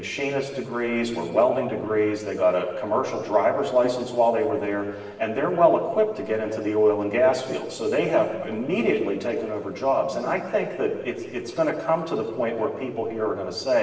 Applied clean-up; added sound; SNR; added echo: neural separator model SepFormer DNS4.